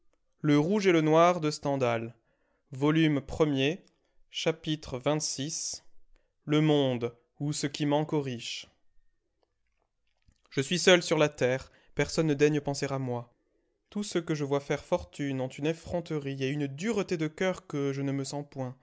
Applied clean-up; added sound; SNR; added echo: none; none; none; none.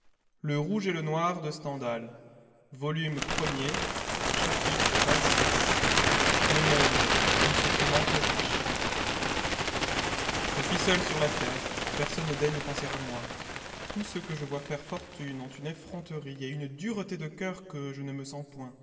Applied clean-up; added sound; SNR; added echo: none; Bird; -4 dB; reverberation time 1.8 s.